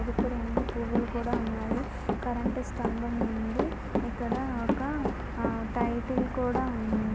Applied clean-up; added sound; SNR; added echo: none; Run; 3 dB; none.